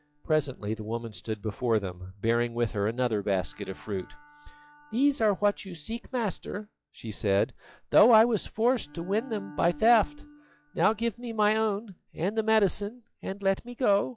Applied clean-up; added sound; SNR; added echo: classical method log-MMSE.